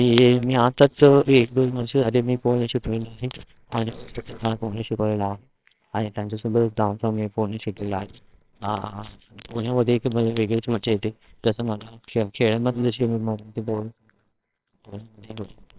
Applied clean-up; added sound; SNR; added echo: neural separator model SepFormer WHAMR!.